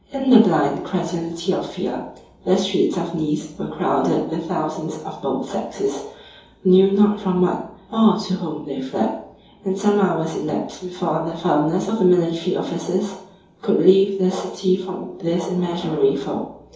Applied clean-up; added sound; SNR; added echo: none; none; none; reverberation time 2.8 s.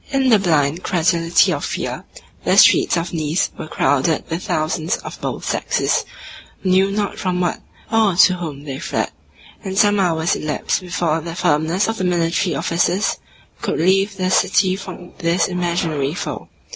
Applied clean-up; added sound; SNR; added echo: none; none; none; none.